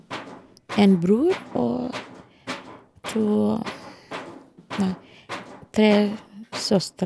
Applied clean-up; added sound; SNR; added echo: none; Tools; 14 dB; none.